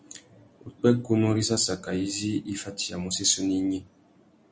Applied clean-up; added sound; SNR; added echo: none; none; none; none.